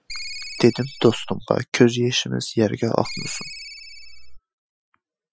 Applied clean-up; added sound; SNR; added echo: classical method Wiener filter.